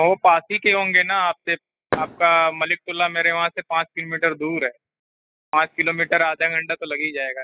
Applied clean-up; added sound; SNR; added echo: classical method spectral subtraction.